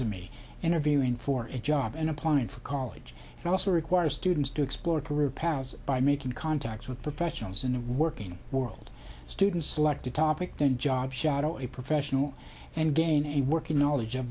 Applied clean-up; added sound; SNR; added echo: none; none; none; none.